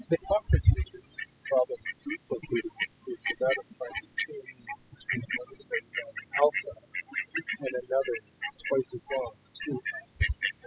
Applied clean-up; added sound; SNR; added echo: classical method spectral subtraction.